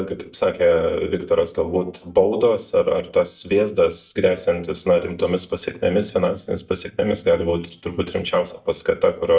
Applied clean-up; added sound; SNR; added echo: neural mask model DeepFilterNet 3.